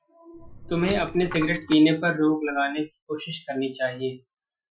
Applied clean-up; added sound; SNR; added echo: classical method Wiener filter.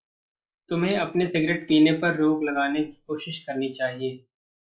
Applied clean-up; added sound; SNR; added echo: neural mask model Resemble Enhance denoiser.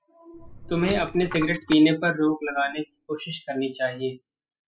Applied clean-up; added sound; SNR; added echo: classical method spectral subtraction.